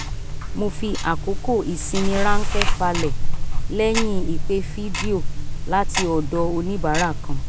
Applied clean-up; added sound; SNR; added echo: none; Tick-tock; -4 dB; none.